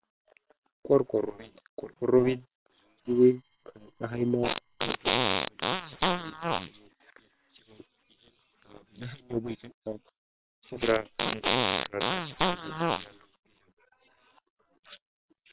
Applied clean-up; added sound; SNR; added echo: neural separator model SepFormer WHAM!.